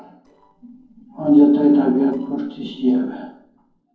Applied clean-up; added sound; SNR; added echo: neural separator model SepFormer DNS4.